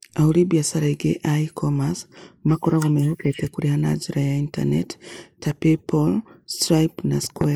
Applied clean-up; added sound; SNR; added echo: neural mask model Resemble Enhance denoiser.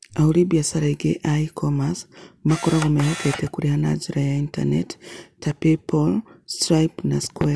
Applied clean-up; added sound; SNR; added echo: none; Camera; 11 dB; none.